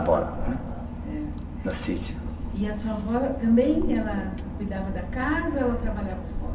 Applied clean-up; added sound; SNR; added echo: none; Engine / Boat, Water vehicle; 4 dB; reverberation time 2.2 s.